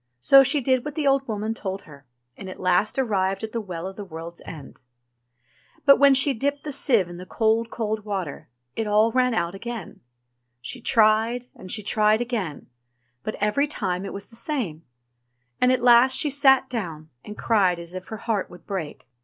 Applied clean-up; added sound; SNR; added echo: none; none; none; none.